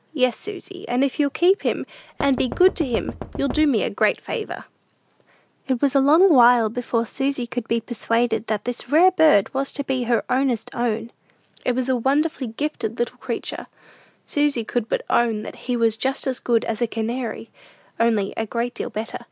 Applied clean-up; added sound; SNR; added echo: none; Knock; 11 dB; none.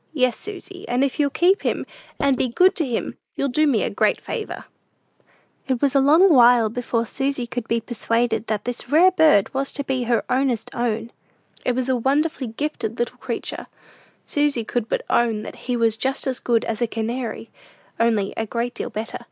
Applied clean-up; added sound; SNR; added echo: neural mask model Resemble Enhance denoiser.